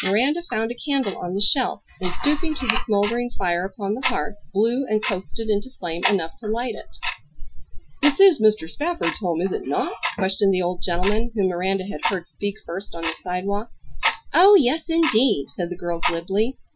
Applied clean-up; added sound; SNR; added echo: classical method Wiener filter.